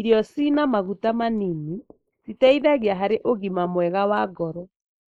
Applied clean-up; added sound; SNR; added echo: neural mask model Resemble Enhance denoiser.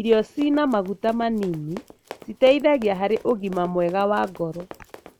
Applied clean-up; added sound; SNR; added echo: none; Run; 20 dB; none.